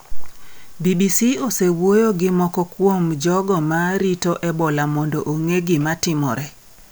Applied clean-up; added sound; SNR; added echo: none; none; none; none.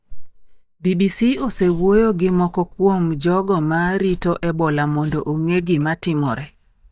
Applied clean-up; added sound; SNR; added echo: neural mask model DeepFilterNet 3.